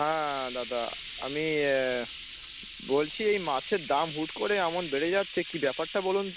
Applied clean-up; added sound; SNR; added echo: none; Frying (food); 10 dB; none.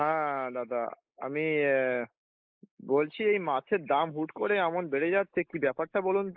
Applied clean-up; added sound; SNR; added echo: neural mask model Resemble Enhance denoiser.